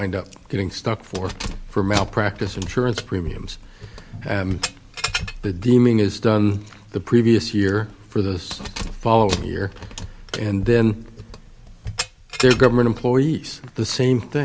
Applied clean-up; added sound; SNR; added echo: none; Keys jangling; 12 dB; none.